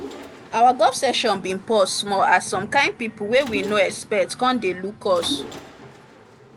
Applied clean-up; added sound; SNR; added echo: none; Mechanisms; 17 dB; none.